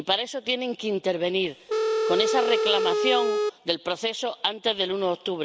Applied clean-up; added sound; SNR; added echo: none; Telephone; -3 dB; none.